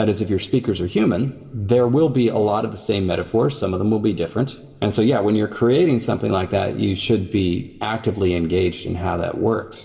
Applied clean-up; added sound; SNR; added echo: none; none; none; reverberation time 1.5 s.